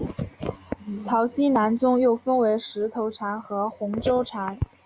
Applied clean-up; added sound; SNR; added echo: none; none; none; none.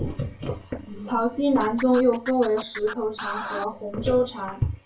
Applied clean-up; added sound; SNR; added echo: none; Scratching (performance technique); 12 dB; reverberation time 0.3 s.